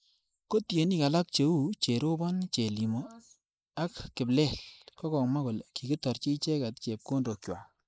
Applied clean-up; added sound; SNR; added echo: neural mask model Resemble Enhance denoiser.